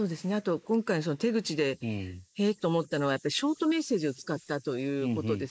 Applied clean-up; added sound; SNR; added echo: neural mask model Resemble Enhance denoiser.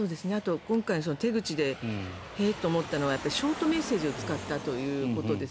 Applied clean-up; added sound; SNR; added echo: none; Aircraft; 12 dB; none.